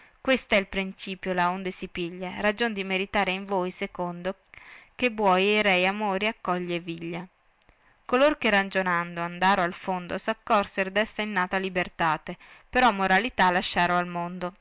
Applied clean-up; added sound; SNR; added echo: none; none; none; none.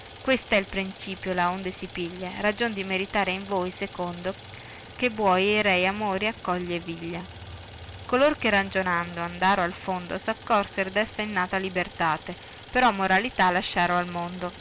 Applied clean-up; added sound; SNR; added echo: none; Idling; 17 dB; none.